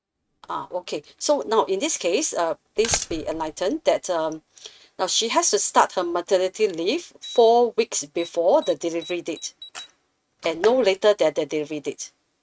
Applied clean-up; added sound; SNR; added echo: neural mask model RNNoise.